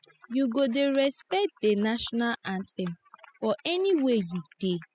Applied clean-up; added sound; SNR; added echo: classical method spectral subtraction.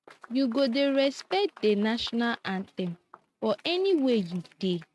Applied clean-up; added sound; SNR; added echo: neural mask model RNNoise.